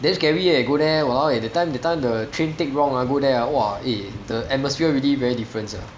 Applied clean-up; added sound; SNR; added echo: none; none; none; none.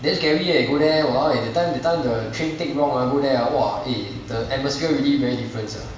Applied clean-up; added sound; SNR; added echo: none; none; none; reverberation time 0.8 s.